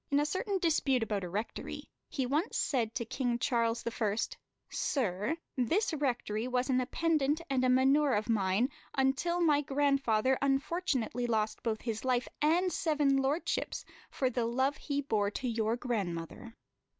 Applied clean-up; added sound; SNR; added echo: none; none; none; none.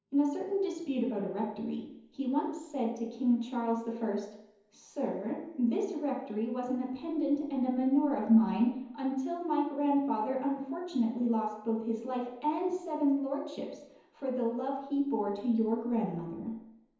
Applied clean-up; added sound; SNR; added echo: none; none; none; reverberation time 0.9 s.